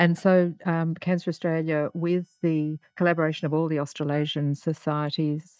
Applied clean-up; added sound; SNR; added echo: neural mask model DeepFilterNet 3.